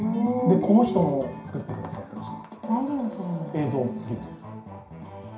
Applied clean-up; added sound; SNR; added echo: none; none; none; reverberation time 0.5 s.